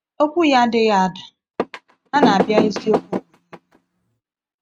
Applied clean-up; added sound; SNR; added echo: neural mask model RNNoise.